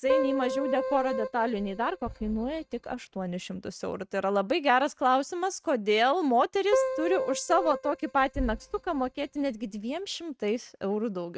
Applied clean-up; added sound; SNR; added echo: neural mask model RNNoise.